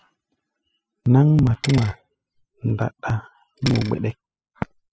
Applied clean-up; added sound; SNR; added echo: classical method spectral subtraction.